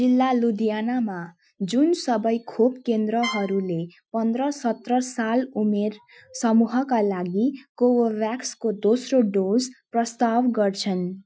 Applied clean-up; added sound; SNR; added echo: classical method Wiener filter.